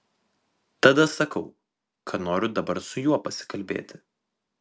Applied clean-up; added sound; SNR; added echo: none; none; none; none.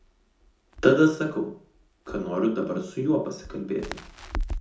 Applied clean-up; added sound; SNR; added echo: none; Crackle; 11 dB; reverberation time 0.5 s.